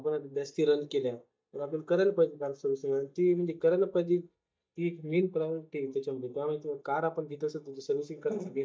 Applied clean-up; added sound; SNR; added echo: neural mask model DeepFilterNet 3.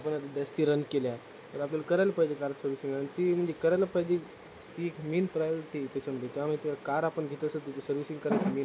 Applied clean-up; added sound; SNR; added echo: none; none; none; none.